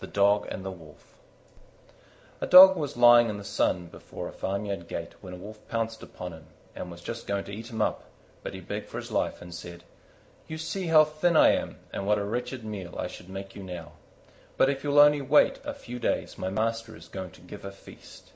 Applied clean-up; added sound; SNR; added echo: none; none; none; none.